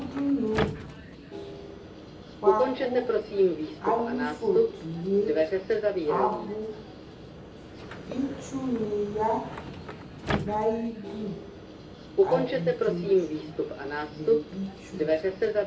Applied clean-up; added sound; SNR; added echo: none; Subway, metro, underground; -3 dB; reverberation time 0.7 s.